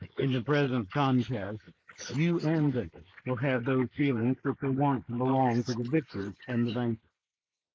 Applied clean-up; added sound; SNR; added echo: neural mask model Resemble Enhance denoiser.